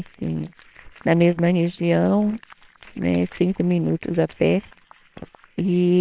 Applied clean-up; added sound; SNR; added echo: neural separator model SepFormer WHAMR!.